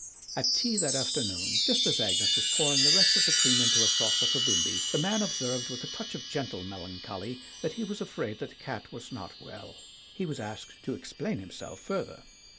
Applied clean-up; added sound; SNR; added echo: none; Chime; -5 dB; none.